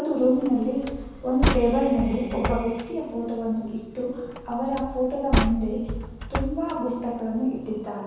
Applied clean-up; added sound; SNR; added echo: none; Slam; 5 dB; reverberation time 1.1 s.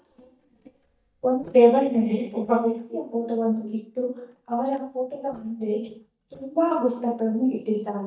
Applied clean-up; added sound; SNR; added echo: neural mask model DeepFilterNet 3.